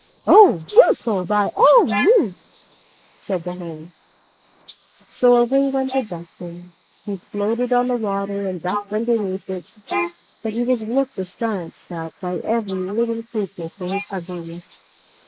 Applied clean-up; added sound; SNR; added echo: neural mask model Resemble Enhance denoiser.